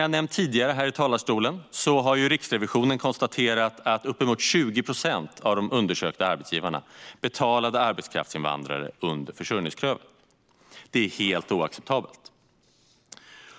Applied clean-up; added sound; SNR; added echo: none; none; none; none.